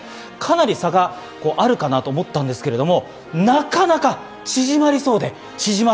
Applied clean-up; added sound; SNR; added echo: none; none; none; none.